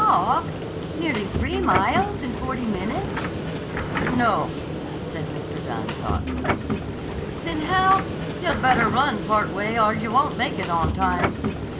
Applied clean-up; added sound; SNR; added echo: none; Subway, metro, underground; 2 dB; reverberation time 0.5 s.